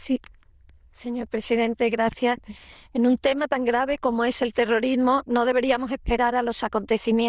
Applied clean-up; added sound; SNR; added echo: neural diffusion model UNIVERSE++.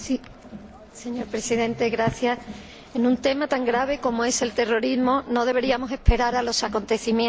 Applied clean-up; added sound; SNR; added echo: none; Crowd; 18 dB; none.